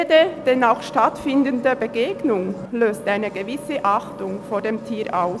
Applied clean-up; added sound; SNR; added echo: none; Vehicle; 15 dB; none.